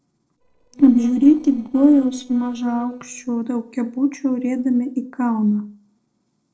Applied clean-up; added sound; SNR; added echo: neural separator model SepFormer DNS4.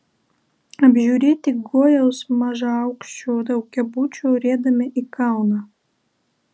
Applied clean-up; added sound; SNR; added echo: none; none; none; none.